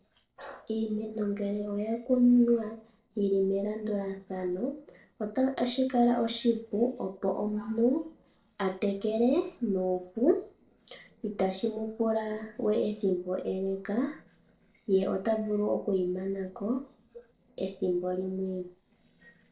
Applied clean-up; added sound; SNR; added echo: neural separator model SepFormer DNS4.